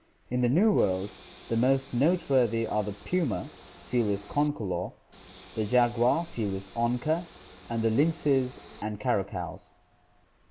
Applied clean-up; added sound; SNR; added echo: none; Train; 16 dB; none.